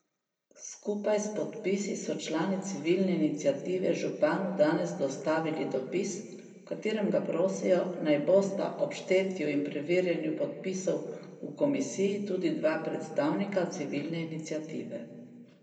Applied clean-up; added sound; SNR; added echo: none; none; none; reverberation time 1.5 s.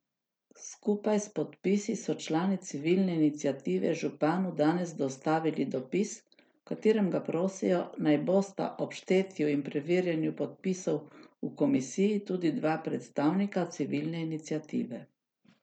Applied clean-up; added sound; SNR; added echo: none; none; none; none.